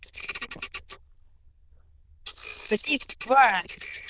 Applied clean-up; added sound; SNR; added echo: neural diffusion model UNIVERSE++.